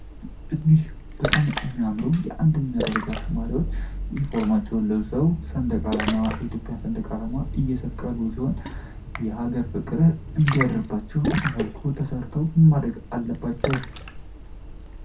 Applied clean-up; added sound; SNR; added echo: none; Splash, splatter; 7 dB; reverberation time 0.3 s.